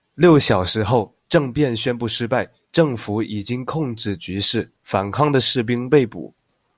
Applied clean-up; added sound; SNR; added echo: none; none; none; none.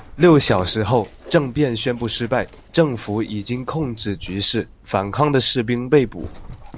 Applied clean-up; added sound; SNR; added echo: none; Dog; 19 dB; none.